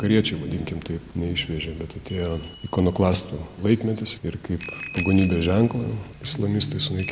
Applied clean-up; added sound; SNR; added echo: none; Bicycle bell; 12 dB; none.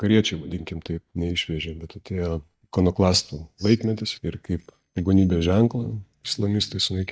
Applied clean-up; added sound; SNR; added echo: neural mask model DeepFilterNet 3.